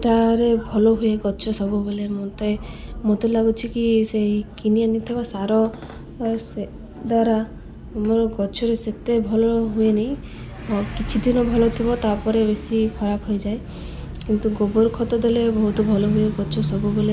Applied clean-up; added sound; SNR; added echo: none; none; none; none.